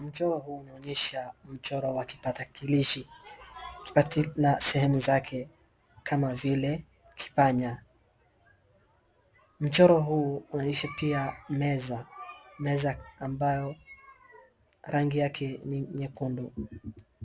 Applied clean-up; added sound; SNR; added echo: none; none; none; none.